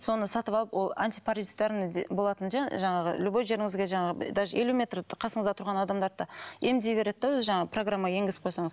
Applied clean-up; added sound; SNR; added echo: none; none; none; none.